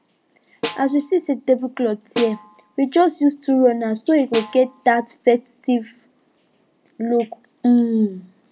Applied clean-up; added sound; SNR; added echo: none; Snare drum; 14 dB; none.